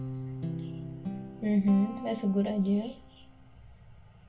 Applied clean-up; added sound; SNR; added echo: none; Guitar; 10 dB; reverberation time 0.2 s.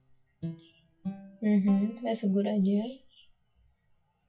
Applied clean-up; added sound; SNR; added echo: classical method WPE with log-MMSE.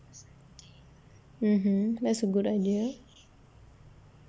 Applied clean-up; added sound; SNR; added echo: none; none; none; none.